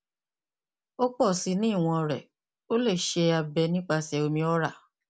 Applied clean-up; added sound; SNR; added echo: none; none; none; none.